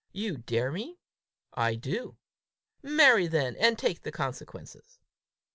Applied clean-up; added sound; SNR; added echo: none; none; none; none.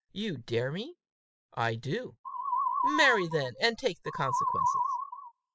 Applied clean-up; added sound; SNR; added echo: classical method spectral subtraction.